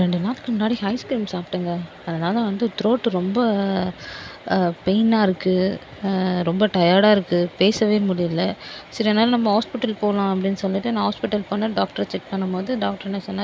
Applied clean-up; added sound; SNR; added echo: none; none; none; none.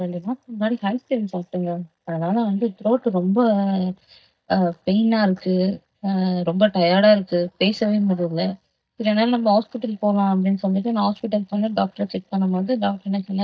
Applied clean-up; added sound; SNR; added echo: neural mask model DeepFilterNet 3.